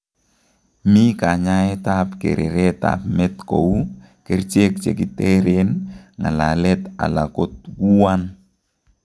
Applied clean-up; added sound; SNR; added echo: none; none; none; none.